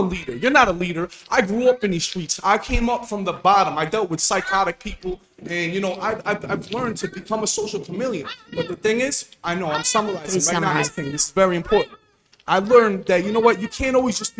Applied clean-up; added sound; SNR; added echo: neural mask model RNNoise.